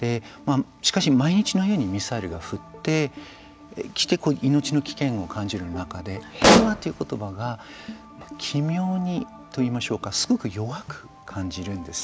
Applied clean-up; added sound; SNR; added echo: none; Explosion; -5 dB; none.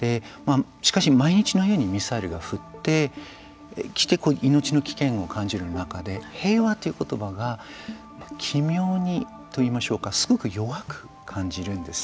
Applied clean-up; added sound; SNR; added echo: none; none; none; none.